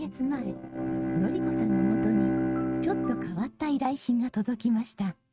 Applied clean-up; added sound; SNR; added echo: neural mask model RNNoise.